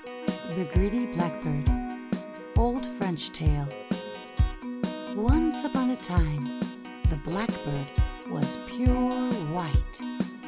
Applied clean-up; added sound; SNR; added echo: none; Keyboard (musical); -3 dB; none.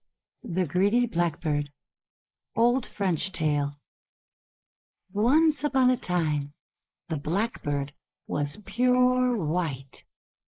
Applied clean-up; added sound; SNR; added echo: neural mask model Resemble Enhance denoiser.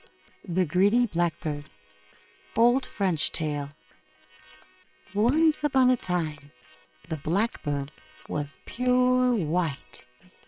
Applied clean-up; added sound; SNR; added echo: neural separator model SepFormer WHAM!.